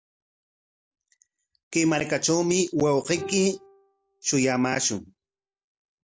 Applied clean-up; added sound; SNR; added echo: none; Bowed string instrument; 17 dB; none.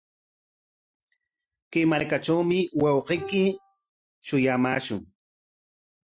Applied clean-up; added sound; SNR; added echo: classical method Wiener filter.